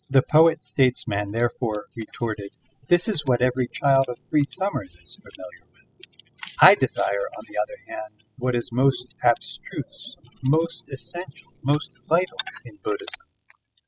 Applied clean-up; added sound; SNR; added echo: classical method spectral subtraction.